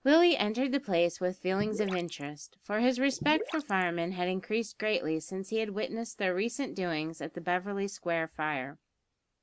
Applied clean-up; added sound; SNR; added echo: none; Gurgling / Liquid; 10 dB; none.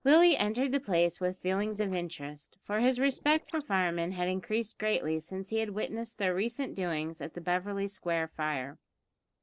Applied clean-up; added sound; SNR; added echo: neural separator model SepFormer DNS4.